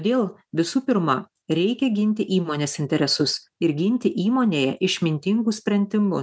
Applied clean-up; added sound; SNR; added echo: none; none; none; none.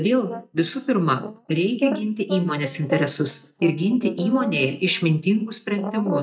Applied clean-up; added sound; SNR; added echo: neural mask model DeepFilterNet 3.